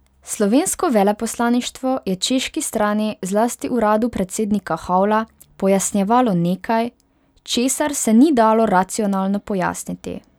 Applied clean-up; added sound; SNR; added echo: none; none; none; none.